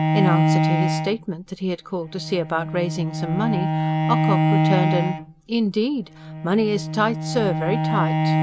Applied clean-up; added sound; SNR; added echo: none; Bowed string instrument; -2 dB; none.